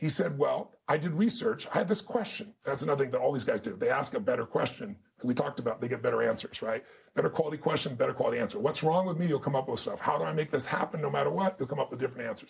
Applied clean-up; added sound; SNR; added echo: none; none; none; none.